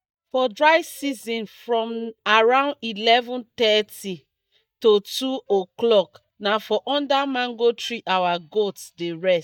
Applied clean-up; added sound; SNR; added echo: neural mask model DeepFilterNet 3.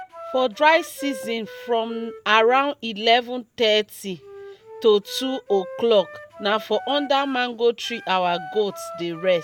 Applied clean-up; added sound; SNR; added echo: none; Wind instrument, woodwind instrument; 17 dB; none.